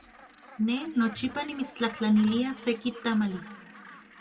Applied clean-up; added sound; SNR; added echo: none; Gull, seagull; 19 dB; reverberation time 1.8 s.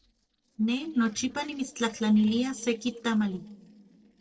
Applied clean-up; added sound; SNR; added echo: neural separator model SepFormer DNS4.